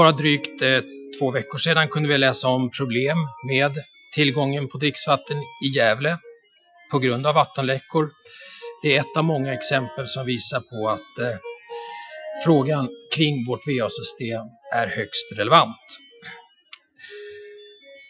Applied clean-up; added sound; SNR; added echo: classical method Wiener filter.